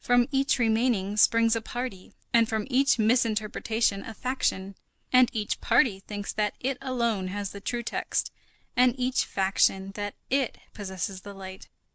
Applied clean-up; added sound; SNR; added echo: none; none; none; none.